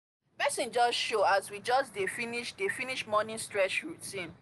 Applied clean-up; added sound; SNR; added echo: none; none; none; none.